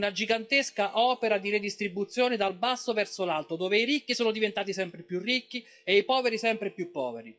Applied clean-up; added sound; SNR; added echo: classical method WPE with log-MMSE.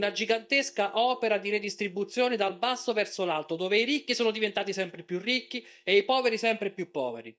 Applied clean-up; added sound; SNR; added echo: neural mask model DeepFilterNet 3.